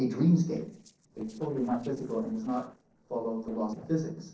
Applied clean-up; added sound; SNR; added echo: neural separator model SepFormer DNS4.